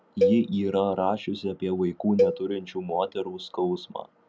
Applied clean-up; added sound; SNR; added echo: none; Cowbell; 3 dB; none.